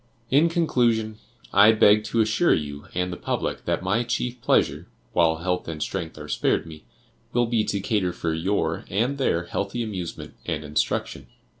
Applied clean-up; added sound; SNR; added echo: none; none; none; none.